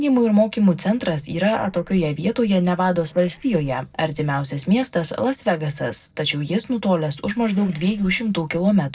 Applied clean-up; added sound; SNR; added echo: neural separator model SepFormer DNS4.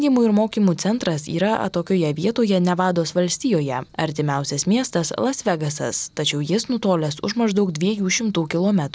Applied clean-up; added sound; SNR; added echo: none; none; none; none.